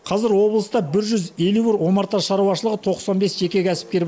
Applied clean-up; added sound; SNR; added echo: none; none; none; none.